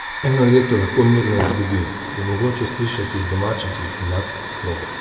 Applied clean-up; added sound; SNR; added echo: none; Hiss / Fire; 8 dB; reverberation time 1.0 s.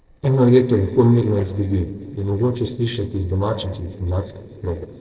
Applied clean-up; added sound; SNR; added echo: neural separator model SepFormer DNS4.